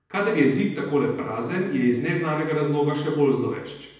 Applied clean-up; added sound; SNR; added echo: none; none; none; reverberation time 0.9 s.